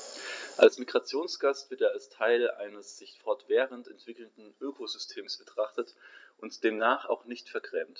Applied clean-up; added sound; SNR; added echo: none; none; none; none.